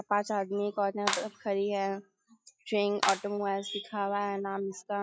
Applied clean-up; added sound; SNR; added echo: classical method log-MMSE.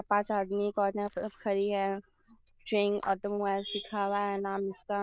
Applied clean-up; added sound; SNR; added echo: neural diffusion model UNIVERSE++.